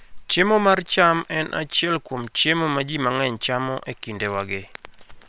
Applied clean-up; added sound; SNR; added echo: neural separator model SepFormer WHAM!.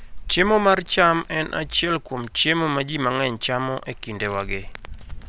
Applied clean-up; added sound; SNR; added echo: none; Crack; 14 dB; none.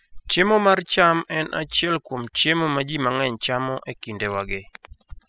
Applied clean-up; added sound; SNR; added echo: classical method spectral subtraction.